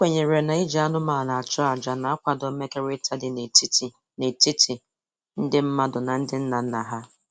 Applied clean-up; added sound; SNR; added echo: none; none; none; none.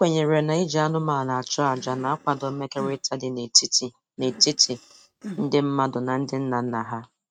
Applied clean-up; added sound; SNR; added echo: neural mask model RNNoise.